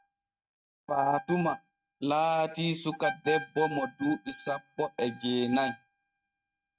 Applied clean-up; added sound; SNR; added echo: neural mask model RNNoise.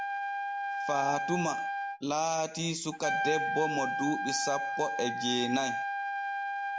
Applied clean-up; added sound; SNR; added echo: none; Trumpet; 0 dB; none.